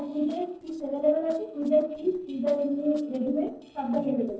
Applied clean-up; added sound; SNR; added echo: neural separator model SepFormer DNS4.